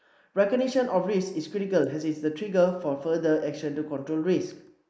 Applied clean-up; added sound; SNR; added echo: neural mask model Resemble Enhance denoiser.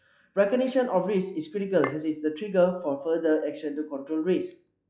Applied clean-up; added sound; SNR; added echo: classical method log-MMSE.